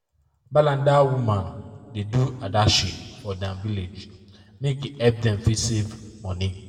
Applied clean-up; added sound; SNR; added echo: none; none; none; reverberation time 1.4 s.